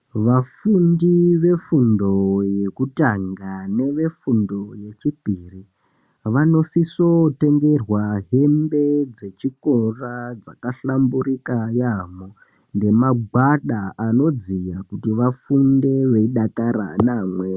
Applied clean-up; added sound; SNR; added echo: none; none; none; none.